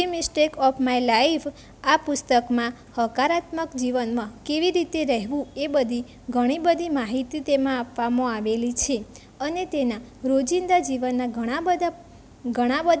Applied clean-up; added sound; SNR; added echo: none; none; none; none.